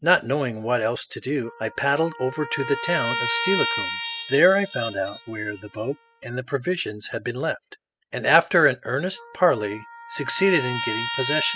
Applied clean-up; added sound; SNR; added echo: classical method spectral subtraction.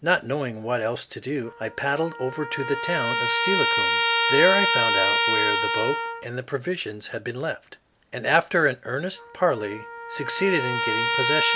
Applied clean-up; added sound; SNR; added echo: none; Trumpet; 0 dB; none.